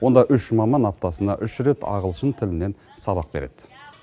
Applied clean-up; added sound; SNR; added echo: none; none; none; none.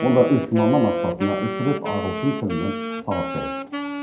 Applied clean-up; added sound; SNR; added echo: none; Wind instrument, woodwind instrument; 5 dB; reverberation time 0.5 s.